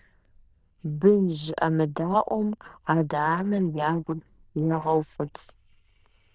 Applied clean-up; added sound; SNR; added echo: neural diffusion model UNIVERSE++.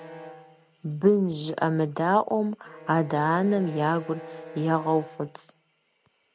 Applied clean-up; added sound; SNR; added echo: none; Bowed string instrument; 18 dB; none.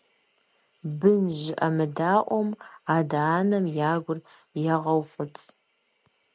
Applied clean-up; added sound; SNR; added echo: none; none; none; none.